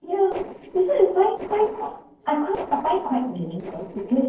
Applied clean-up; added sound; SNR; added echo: neural separator model SepFormer DNS4.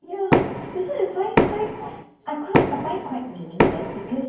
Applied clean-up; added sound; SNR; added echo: none; Knock; -5 dB; reverberation time 0.9 s.